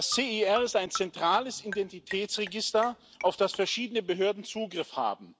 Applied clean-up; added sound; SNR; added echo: none; Marimba, xylophone; 14 dB; none.